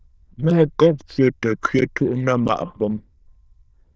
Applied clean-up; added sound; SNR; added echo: neural diffusion model UNIVERSE++.